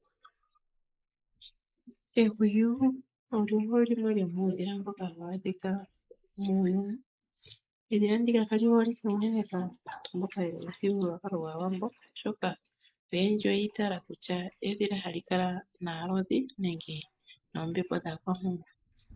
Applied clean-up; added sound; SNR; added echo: neural mask model Resemble Enhance denoiser.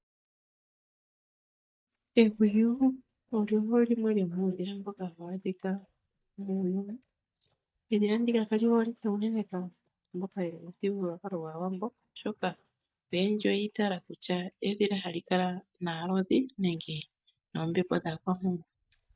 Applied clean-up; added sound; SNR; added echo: neural mask model DeepFilterNet 3.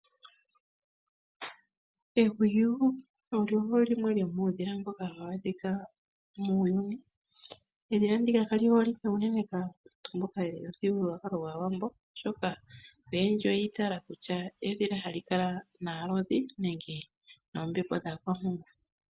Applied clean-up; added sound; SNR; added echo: none; none; none; none.